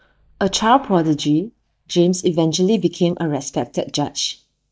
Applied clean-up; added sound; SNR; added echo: neural mask model DeepFilterNet 3.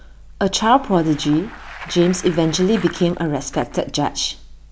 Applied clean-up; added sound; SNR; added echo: none; Bicycle; 19 dB; none.